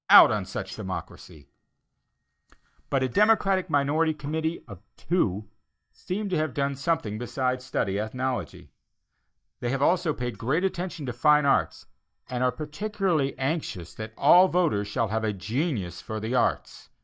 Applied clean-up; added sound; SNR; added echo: neural mask model DeepFilterNet 3.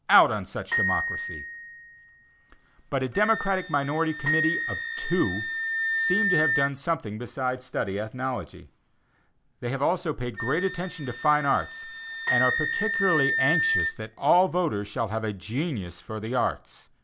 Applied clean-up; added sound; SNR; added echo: none; Glockenspiel + Wind instrument, woodwind instrument; 3 dB; none.